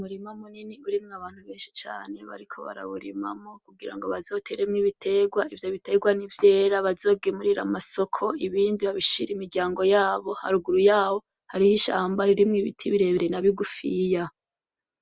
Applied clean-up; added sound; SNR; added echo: none; none; none; none.